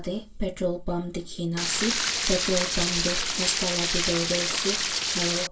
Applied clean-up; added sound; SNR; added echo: none; Stream; -2 dB; reverberation time 0.2 s.